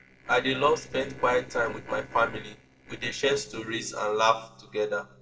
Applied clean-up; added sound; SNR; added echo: neural separator model SepFormer DNS4.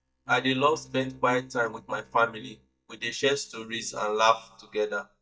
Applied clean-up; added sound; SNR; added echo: neural mask model DeepFilterNet 3.